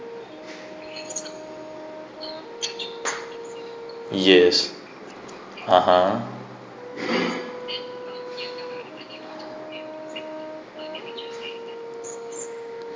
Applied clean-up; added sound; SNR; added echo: none; Brass instrument; 11 dB; none.